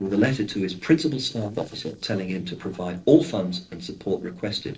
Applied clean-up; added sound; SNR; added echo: neural separator model SepFormer DNS4.